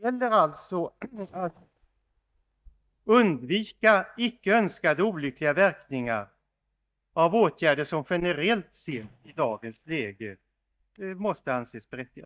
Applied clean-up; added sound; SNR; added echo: neural mask model DeepFilterNet 3.